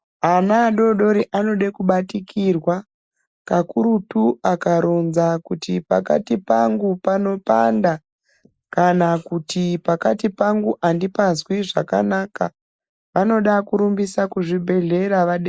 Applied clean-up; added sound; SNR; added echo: neural mask model Resemble Enhance denoiser.